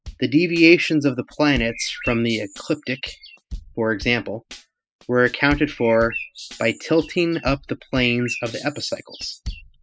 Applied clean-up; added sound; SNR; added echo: classical method spectral subtraction.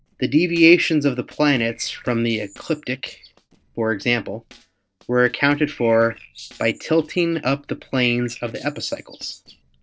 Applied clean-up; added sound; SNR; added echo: neural separator model SepFormer DNS4.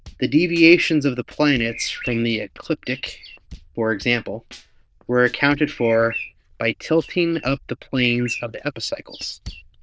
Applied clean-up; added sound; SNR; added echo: neural diffusion model UNIVERSE++.